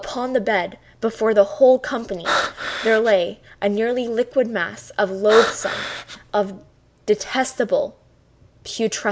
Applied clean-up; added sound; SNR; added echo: none; Breathing; 4 dB; none.